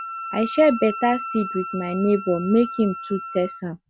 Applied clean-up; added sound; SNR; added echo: none; Wind instrument, woodwind instrument; 11 dB; none.